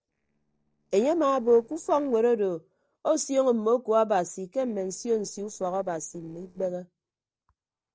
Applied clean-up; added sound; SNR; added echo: neural separator model SepFormer DNS4.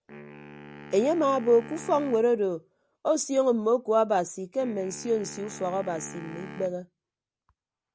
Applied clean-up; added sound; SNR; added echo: none; Wind instrument, woodwind instrument; 18 dB; none.